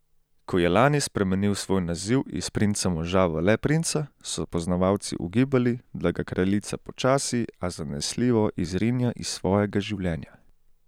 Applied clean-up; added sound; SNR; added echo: none; none; none; none.